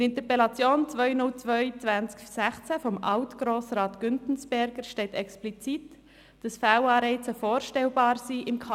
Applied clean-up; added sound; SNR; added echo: none; none; none; none.